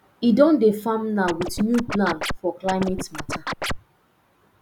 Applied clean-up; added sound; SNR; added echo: none; Scratching (performance technique); 6 dB; none.